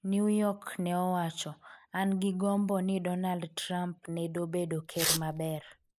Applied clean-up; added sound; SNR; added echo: neural mask model Resemble Enhance denoiser.